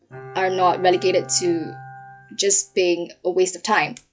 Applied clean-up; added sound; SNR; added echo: classical method log-MMSE.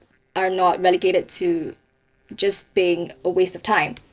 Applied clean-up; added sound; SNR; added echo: neural separator model SepFormer DNS4.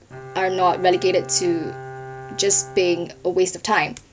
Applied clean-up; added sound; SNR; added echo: none; Bowed string instrument; 15 dB; none.